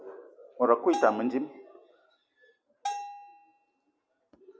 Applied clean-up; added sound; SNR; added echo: none; Bell; 9 dB; none.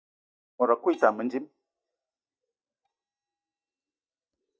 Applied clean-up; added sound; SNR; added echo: neural mask model DeepFilterNet 3.